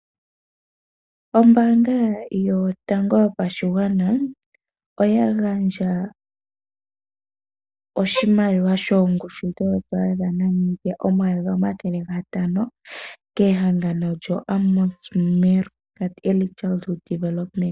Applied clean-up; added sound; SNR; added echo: neural mask model DeepFilterNet 3.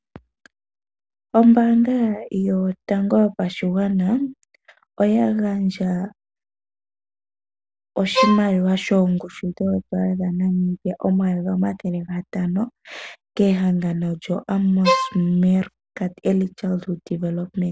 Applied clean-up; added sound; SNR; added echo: none; Bowed string instrument; 2 dB; none.